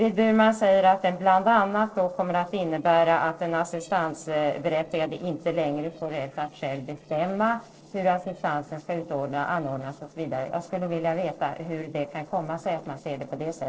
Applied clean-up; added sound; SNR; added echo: neural separator model SepFormer DNS4.